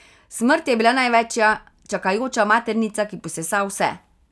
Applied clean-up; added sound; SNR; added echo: none; none; none; none.